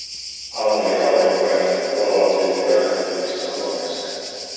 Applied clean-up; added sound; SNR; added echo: none; Cricket; 13 dB; reverberation time 2.2 s.